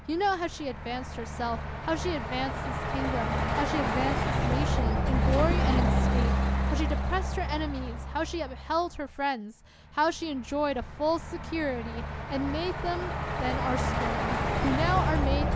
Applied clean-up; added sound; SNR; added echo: none; Truck; -3 dB; none.